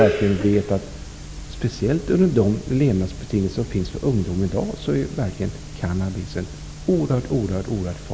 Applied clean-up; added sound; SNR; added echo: none; none; none; none.